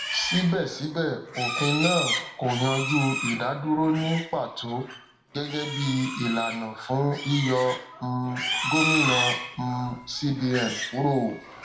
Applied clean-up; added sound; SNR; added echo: none; Livestock, farm animals, working animals; 5 dB; reverberation time 0.5 s.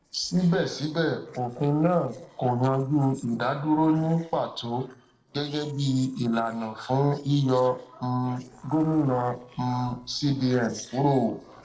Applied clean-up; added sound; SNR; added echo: neural separator model SepFormer DNS4.